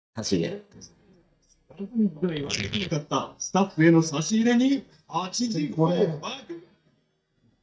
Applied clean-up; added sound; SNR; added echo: neural mask model DeepFilterNet 3.